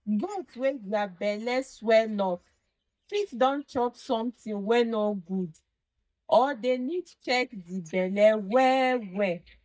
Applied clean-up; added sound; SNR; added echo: neural mask model DeepFilterNet 3.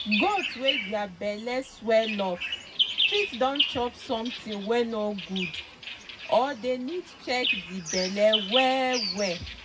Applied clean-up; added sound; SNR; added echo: none; Bird vocalization, bird call, bird song; 4 dB; reverberation time 0.4 s.